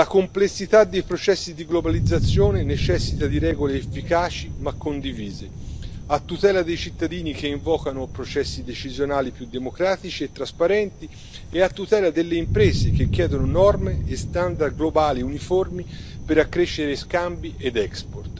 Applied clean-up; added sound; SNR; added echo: none; Thunder; 5 dB; none.